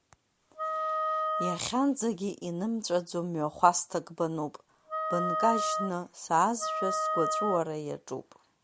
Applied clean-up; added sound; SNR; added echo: none; Wind instrument, woodwind instrument; 1 dB; none.